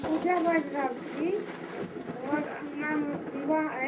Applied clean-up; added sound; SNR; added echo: none; Thunder; 7 dB; reverberation time 0.3 s.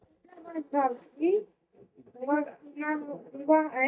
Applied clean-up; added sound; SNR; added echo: neural mask model DeepFilterNet 3.